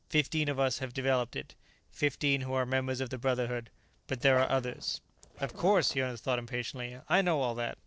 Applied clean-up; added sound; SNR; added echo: neural separator model SepFormer DNS4.